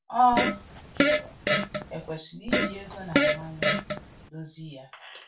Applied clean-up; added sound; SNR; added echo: none; Fart; -4 dB; reverberation time 0.3 s.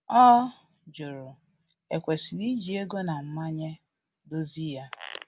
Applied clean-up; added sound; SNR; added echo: none; none; none; none.